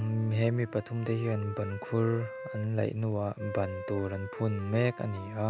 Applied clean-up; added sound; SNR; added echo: none; Wind instrument, woodwind instrument; 13 dB; none.